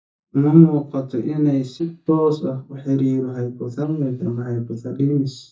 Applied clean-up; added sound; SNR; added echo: neural mask model DeepFilterNet 3.